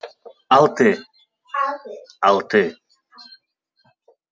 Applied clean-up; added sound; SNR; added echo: none; none; none; none.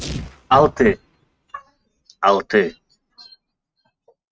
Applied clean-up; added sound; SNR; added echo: neural mask model RNNoise.